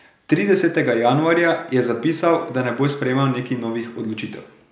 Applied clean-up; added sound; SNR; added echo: none; none; none; none.